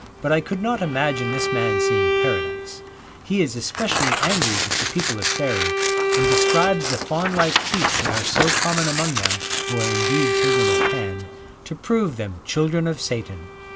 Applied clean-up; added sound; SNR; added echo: none; Bowed string instrument + Tearing; -2 dB; none.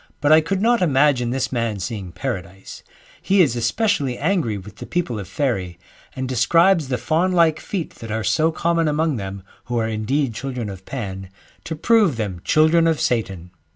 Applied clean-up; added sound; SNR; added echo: none; none; none; none.